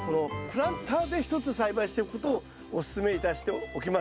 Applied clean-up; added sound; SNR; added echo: none; none; none; none.